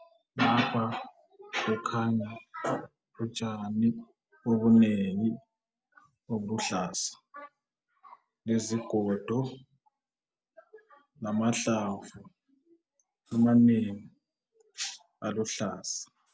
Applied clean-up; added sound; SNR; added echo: none; none; none; none.